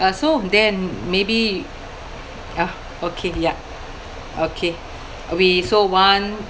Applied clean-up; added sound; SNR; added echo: none; none; none; none.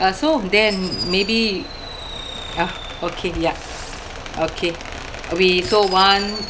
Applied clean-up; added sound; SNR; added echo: none; Fireworks + Squeak; 12 dB; none.